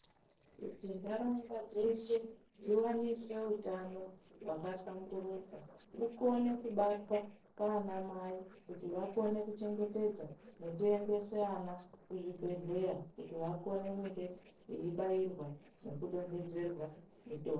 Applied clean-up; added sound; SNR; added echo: neural separator model SepFormer DNS4.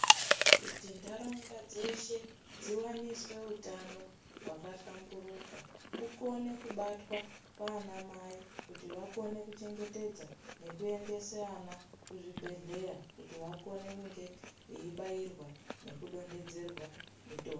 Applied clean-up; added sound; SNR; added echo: none; Chewing, mastication; -4 dB; reverberation time 0.3 s.